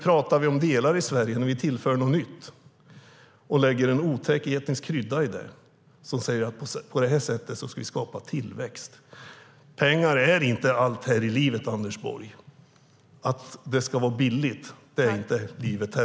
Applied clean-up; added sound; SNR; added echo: none; none; none; none.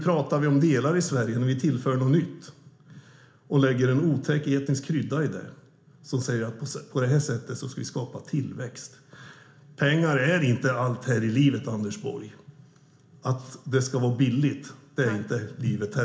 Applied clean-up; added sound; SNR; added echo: none; none; none; reverberation time 0.4 s.